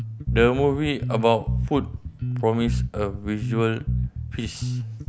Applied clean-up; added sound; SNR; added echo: none; Bass guitar; 3 dB; none.